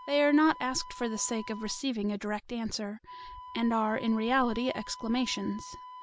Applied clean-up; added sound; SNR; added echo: none; Wind instrument, woodwind instrument; 17 dB; none.